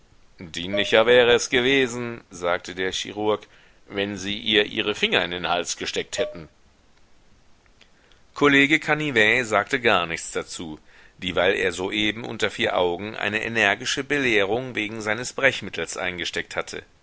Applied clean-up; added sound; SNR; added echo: none; Dishes, pots, and pans; 11 dB; none.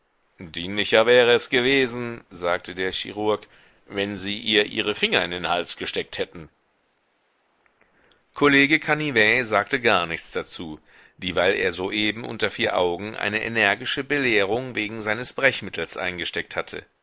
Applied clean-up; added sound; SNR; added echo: neural mask model Resemble Enhance denoiser.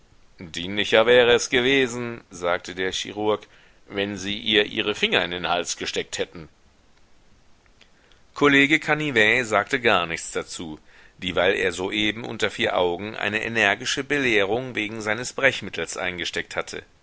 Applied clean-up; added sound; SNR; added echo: none; none; none; none.